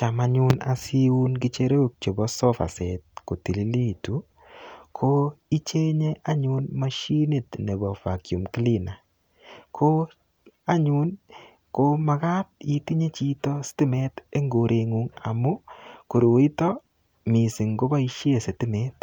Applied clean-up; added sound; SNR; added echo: none; none; none; none.